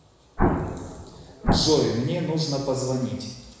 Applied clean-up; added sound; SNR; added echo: none; Explosion; 0 dB; reverberation time 1.0 s.